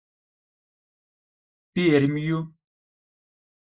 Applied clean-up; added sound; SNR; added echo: neural mask model Resemble Enhance denoiser.